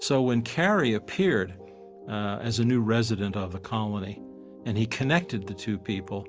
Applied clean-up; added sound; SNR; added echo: none; none; none; none.